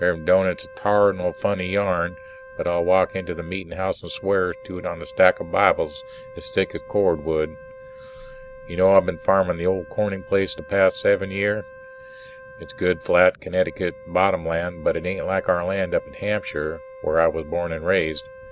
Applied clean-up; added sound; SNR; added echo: none; Wind instrument, woodwind instrument; 19 dB; none.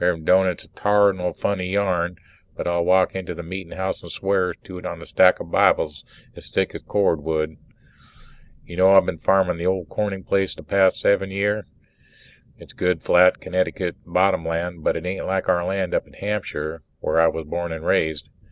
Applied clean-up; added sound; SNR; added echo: none; none; none; none.